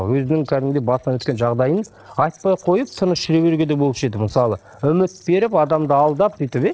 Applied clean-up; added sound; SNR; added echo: neural separator model SepFormer DNS4.